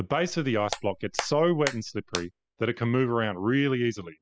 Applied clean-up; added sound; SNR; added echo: classical method spectral subtraction.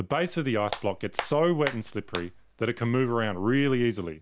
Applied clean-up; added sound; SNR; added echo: none; Hands; 11 dB; none.